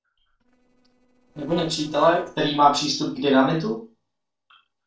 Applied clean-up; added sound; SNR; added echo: neural separator model SepFormer DNS4.